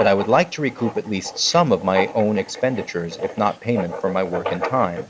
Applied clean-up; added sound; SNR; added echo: none; Writing; 10 dB; none.